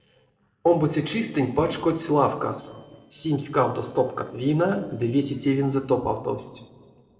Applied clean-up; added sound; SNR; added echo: neural separator model SepFormer DNS4.